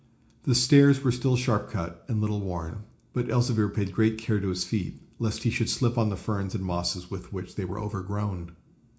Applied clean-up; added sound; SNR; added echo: none; none; none; reverberation time 0.4 s.